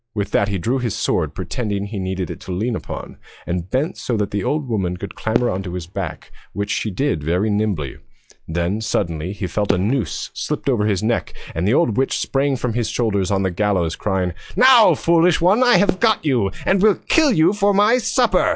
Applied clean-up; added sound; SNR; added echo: classical method log-MMSE.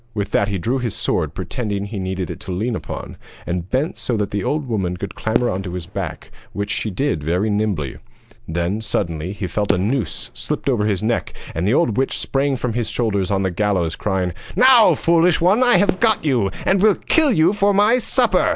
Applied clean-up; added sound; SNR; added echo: none; Fireworks; 13 dB; none.